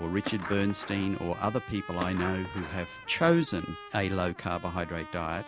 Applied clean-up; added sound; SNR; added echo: none; Skateboard + Trumpet; 12 dB; none.